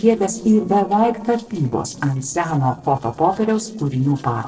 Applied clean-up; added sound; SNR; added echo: neural separator model SepFormer DNS4.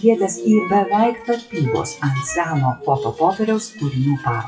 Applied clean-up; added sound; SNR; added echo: classical method WPE with log-MMSE.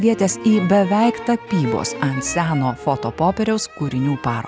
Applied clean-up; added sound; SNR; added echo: none; none; none; none.